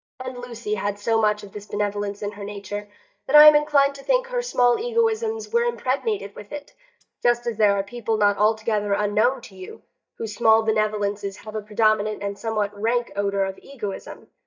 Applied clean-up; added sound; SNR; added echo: neural mask model DeepFilterNet 3.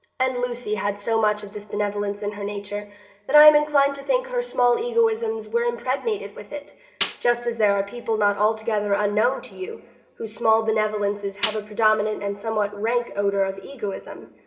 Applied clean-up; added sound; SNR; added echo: none; Snare drum; 11 dB; reverberation time 2.5 s.